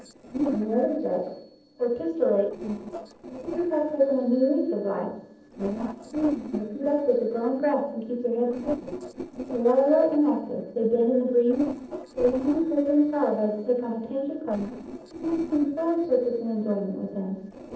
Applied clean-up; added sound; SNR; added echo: neural separator model SepFormer DNS4.